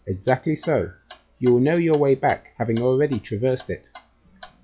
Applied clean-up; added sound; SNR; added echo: classical method log-MMSE.